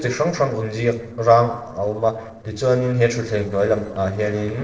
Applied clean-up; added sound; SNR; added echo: neural separator model SepFormer DNS4.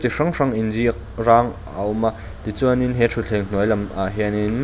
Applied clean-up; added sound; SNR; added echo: none; none; none; none.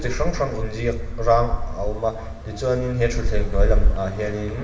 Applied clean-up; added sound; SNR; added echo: none; Gull, seagull; -2 dB; reverberation time 1.1 s.